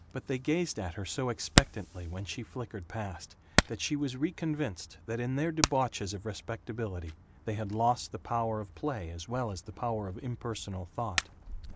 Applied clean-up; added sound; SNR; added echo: none; Hammer; 3 dB; none.